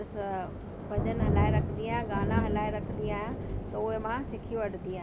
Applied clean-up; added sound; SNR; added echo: none; Thunder; -3 dB; none.